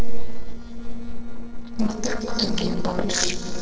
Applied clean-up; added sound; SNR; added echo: neural separator model SepFormer DNS4.